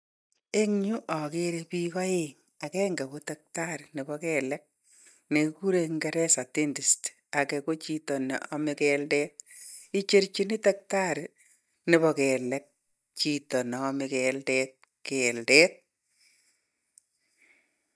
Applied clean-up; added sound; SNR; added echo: neural mask model DeepFilterNet 3.